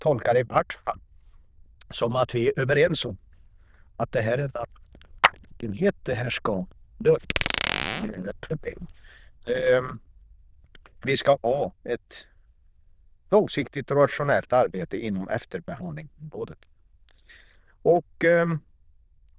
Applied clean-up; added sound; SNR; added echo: neural diffusion model UNIVERSE++.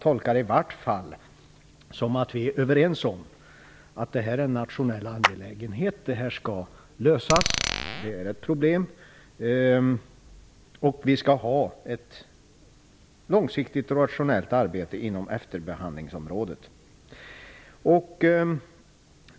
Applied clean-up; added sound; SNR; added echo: none; Glass + Clapping; 4 dB; none.